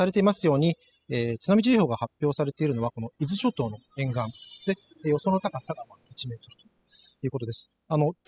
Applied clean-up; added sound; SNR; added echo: classical method spectral subtraction.